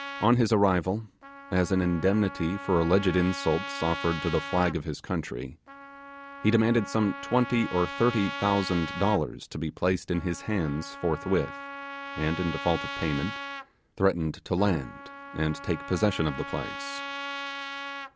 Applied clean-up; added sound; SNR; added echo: none; Trumpet; 11 dB; none.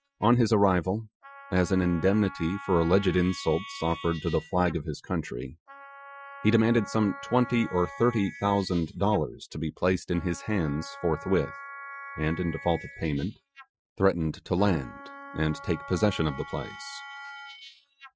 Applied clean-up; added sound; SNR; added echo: classical method Wiener filter.